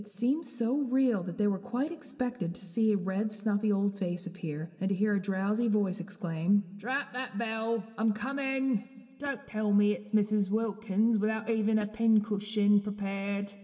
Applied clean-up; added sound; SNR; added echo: none; Hi-hat; 19 dB; reverberation time 1.3 s.